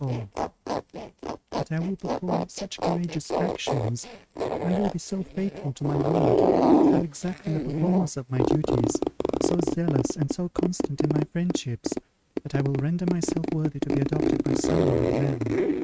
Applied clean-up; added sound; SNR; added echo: neural mask model RNNoise.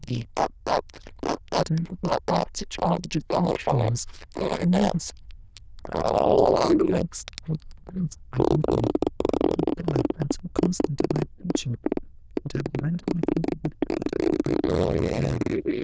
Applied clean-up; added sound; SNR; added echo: neural diffusion model UNIVERSE++.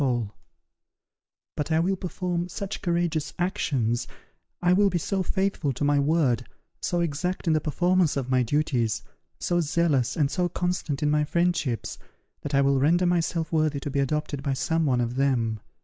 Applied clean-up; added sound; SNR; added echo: none; none; none; none.